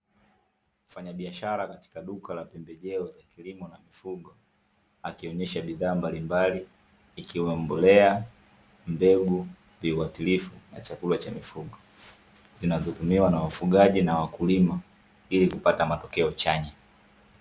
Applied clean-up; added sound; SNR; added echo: none; none; none; none.